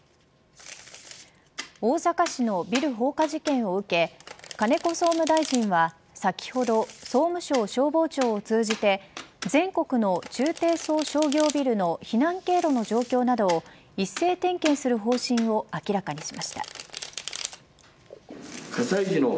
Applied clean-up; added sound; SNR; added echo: none; Domestic sounds, home sounds; 16 dB; none.